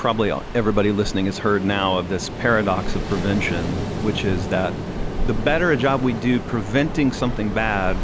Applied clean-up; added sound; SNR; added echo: none; Ocean; 5 dB; none.